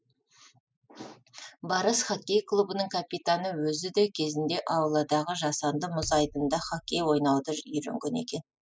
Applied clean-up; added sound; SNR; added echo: classical method spectral subtraction.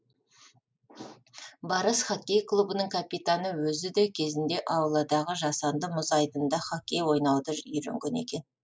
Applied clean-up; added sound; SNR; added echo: neural mask model Resemble Enhance denoiser.